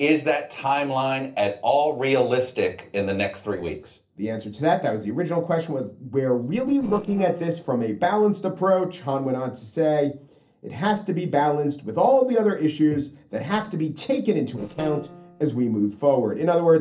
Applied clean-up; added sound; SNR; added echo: neural separator model SepFormer DNS4.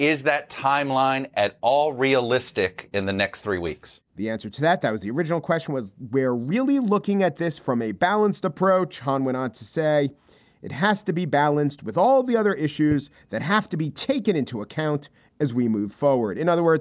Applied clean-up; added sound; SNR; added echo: none; none; none; none.